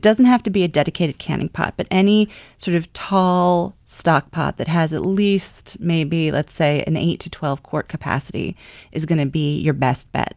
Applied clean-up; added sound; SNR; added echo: none; none; none; none.